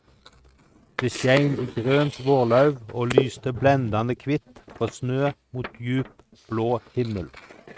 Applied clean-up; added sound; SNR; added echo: neural mask model RNNoise.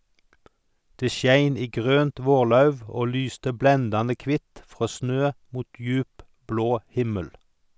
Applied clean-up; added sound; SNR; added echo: none; none; none; none.